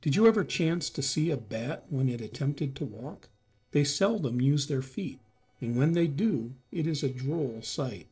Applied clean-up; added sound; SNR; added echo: neural separator model SepFormer DNS4.